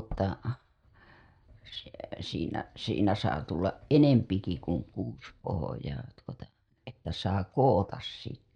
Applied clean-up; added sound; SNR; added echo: neural mask model DeepFilterNet 3.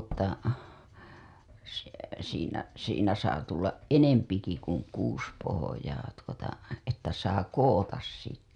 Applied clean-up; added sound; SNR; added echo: none; Tap / Bass drum; 13 dB; none.